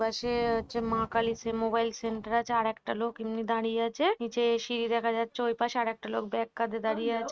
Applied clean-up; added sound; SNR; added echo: neural mask model RNNoise.